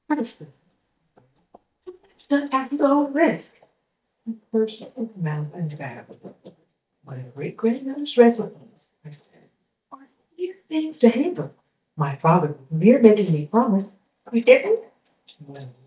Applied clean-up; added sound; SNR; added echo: neural mask model DeepFilterNet 3.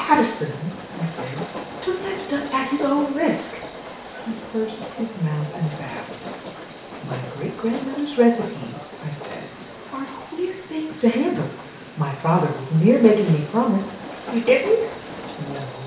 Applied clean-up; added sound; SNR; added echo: none; Train; 12 dB; reverberation time 0.6 s.